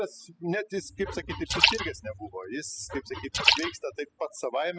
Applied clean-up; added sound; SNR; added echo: classical method spectral subtraction.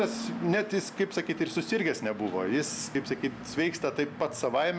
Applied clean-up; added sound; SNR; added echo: none; none; none; none.